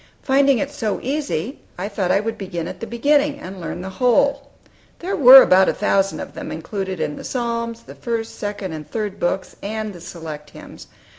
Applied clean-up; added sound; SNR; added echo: none; none; none; none.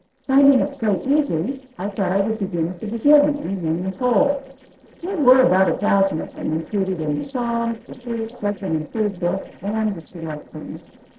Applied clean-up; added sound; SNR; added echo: neural separator model SepFormer DNS4.